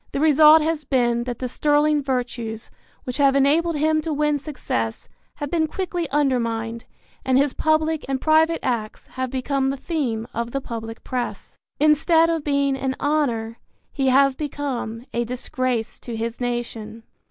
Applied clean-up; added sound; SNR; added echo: none; none; none; none.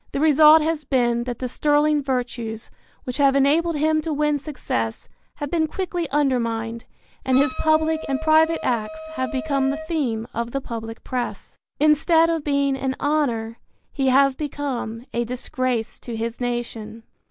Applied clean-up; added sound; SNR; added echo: none; Wind instrument, woodwind instrument; 12 dB; none.